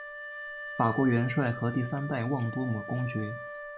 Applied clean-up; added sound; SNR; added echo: none; Wind instrument, woodwind instrument; 10 dB; none.